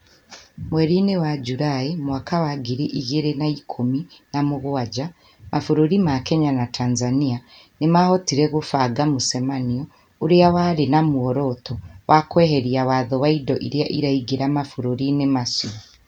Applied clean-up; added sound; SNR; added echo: none; none; none; none.